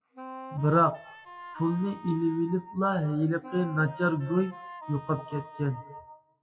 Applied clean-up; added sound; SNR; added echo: classical method WPE with log-MMSE.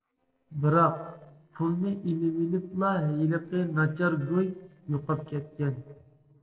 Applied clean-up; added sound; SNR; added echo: neural separator model SepFormer DNS4.